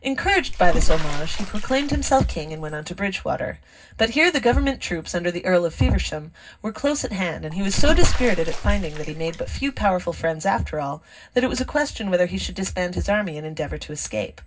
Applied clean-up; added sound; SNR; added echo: none; Bathtub (filling or washing) / Water / Splash, splatter; -3 dB; reverberation time 0.4 s.